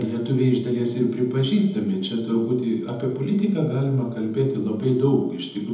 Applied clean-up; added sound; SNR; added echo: none; none; none; reverberation time 1.0 s.